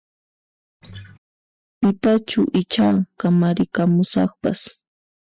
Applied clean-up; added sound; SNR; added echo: classical method spectral subtraction.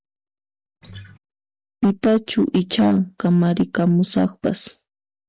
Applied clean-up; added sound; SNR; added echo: none; Acoustic guitar; 19 dB; none.